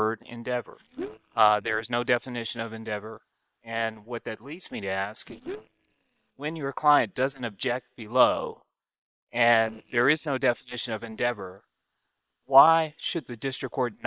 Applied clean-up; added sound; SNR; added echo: neural separator model SepFormer WHAM!.